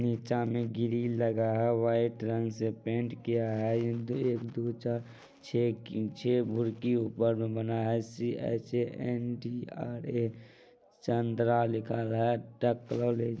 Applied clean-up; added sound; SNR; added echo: none; none; none; none.